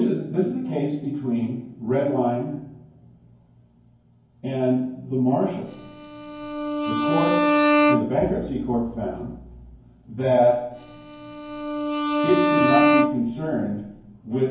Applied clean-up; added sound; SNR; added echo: none; Bowed string instrument; -2 dB; reverberation time 0.9 s.